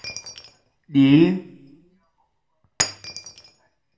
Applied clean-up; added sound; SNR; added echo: none; Shatter; 12 dB; reverberation time 0.6 s.